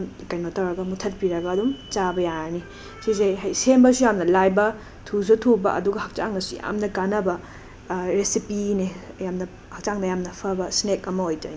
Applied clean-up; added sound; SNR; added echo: none; none; none; none.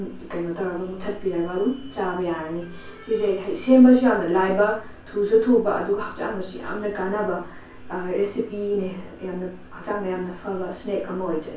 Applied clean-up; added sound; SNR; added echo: none; none; none; reverberation time 0.3 s.